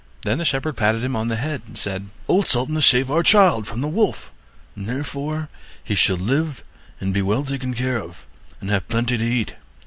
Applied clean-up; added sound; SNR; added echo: none; none; none; none.